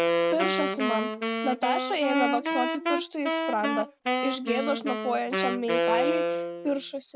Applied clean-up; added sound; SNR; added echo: none; Wind instrument, woodwind instrument; -2 dB; none.